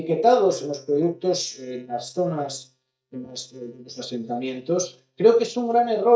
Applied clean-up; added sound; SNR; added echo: neural mask model DeepFilterNet 3.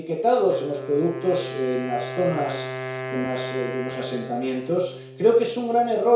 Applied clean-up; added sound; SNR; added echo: none; Wind instrument, woodwind instrument; 11 dB; reverberation time 0.6 s.